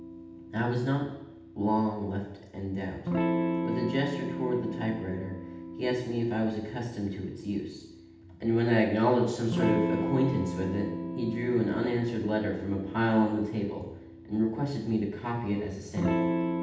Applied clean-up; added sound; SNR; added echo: none; Electric guitar / Strum; 5 dB; reverberation time 0.8 s.